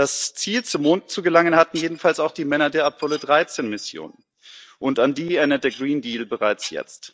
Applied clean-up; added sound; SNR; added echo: neural mask model DeepFilterNet 3.